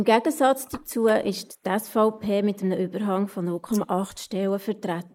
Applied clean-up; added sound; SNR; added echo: neural mask model Resemble Enhance denoiser.